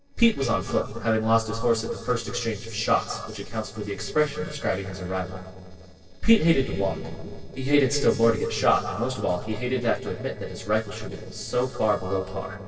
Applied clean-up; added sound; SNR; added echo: neural separator model SepFormer DNS4.